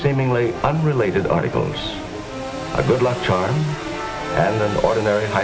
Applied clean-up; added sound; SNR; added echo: none; Sawing / Engine; 13 dB; none.